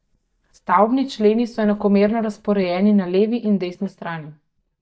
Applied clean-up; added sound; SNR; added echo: neural mask model DeepFilterNet 3.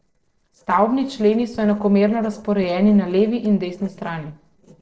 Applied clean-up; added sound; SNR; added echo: neural separator model SepFormer DNS4.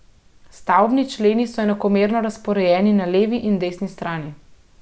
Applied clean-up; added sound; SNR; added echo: none; none; none; none.